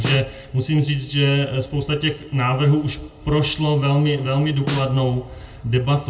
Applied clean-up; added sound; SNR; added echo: none; Snare drum; 11 dB; reverberation time 0.2 s.